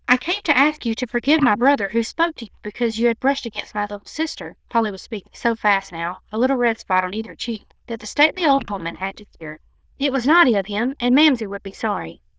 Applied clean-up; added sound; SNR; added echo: neural diffusion model UNIVERSE++.